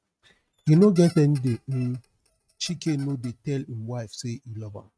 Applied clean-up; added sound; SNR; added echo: neural mask model RNNoise.